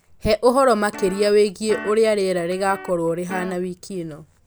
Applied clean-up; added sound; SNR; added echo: none; Guitar; 16 dB; none.